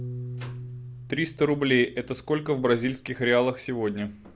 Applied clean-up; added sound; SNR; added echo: none; Piano; 14 dB; none.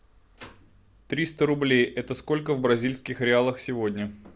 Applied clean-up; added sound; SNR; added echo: none; none; none; none.